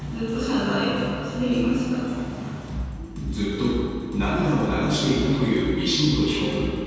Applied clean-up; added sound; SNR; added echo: none; none; none; reverberation time 2.1 s.